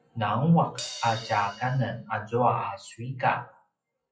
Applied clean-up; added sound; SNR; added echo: classical method WPE with log-MMSE.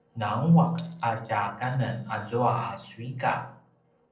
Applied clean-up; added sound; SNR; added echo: neural separator model SepFormer DNS4.